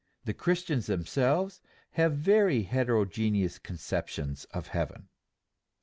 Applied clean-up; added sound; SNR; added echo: none; none; none; none.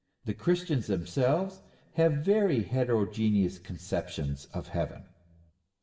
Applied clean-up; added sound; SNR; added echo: none; none; none; reverberation time 0.7 s.